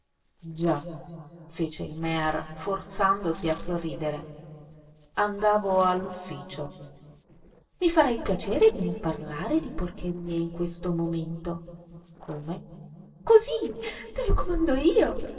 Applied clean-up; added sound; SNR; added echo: neural separator model SepFormer DNS4.